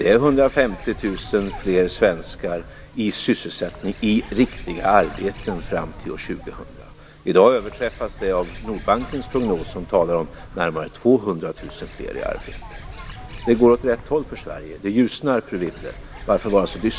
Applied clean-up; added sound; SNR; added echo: none; Bird; 15 dB; none.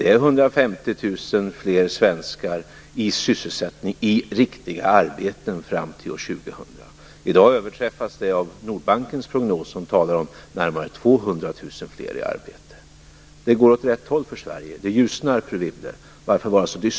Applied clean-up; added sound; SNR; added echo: none; none; none; none.